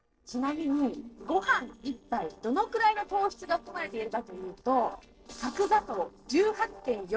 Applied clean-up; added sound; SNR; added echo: neural separator model SepFormer DNS4.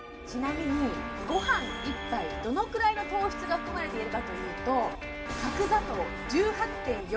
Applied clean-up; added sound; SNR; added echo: none; Guitar; 7 dB; reverberation time 1.4 s.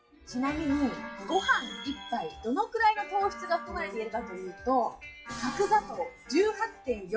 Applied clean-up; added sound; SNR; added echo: classical method WPE with log-MMSE.